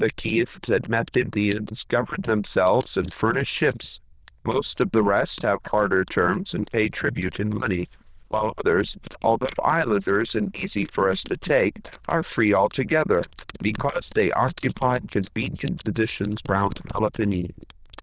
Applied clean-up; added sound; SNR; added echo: neural diffusion model UNIVERSE++.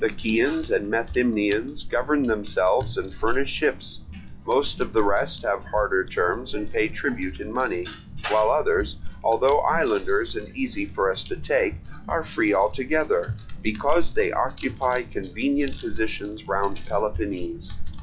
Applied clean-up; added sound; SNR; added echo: classical method log-MMSE.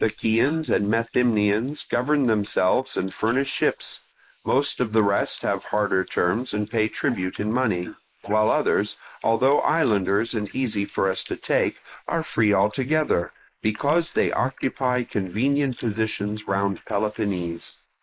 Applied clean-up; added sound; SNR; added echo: neural mask model Resemble Enhance denoiser.